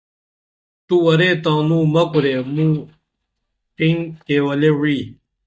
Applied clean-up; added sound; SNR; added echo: neural mask model DeepFilterNet 3.